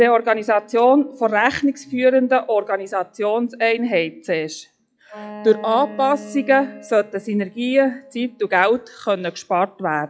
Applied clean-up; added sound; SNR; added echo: classical method log-MMSE.